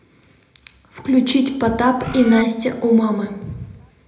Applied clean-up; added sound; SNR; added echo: none; Bird; 11 dB; reverberation time 0.7 s.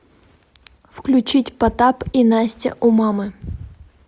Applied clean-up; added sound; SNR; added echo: none; none; none; none.